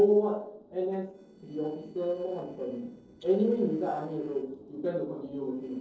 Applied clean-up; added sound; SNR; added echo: neural separator model SepFormer DNS4.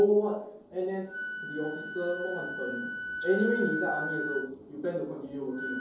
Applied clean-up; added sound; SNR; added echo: none; Wind instrument, woodwind instrument; 7 dB; reverberation time 2.8 s.